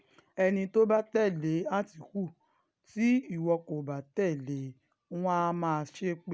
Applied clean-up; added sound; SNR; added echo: none; none; none; none.